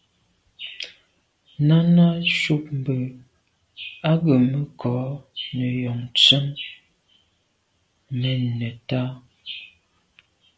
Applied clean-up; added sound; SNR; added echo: none; none; none; none.